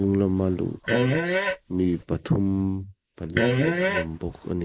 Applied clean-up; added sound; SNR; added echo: neural mask model Resemble Enhance denoiser.